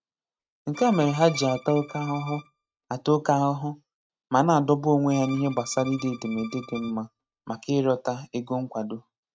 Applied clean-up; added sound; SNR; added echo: neural mask model RNNoise.